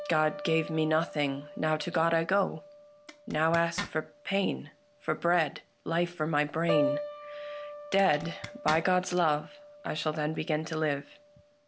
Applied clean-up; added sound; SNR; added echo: none; Piano + Zipper (clothing); 10 dB; none.